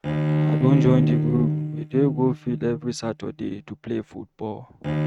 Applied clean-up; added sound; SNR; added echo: neural mask model RNNoise.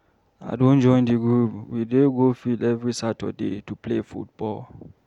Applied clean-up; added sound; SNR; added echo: none; none; none; none.